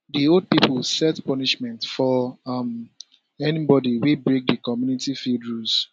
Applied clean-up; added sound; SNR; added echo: none; none; none; none.